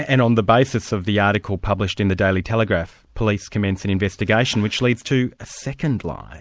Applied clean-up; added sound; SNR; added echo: none; none; none; none.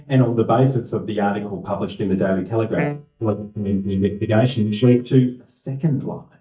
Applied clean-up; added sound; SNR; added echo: neural mask model DeepFilterNet 3.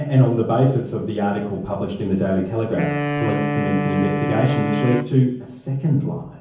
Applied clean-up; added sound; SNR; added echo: none; Wind instrument, woodwind instrument; 4 dB; reverberation time 0.7 s.